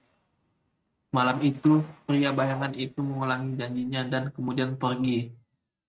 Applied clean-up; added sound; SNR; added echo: neural mask model RNNoise.